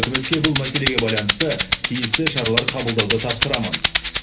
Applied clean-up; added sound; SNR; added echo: none; Rattle (instrument); -1 dB; reverberation time 0.3 s.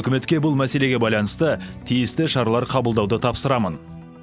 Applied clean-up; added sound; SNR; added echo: none; none; none; none.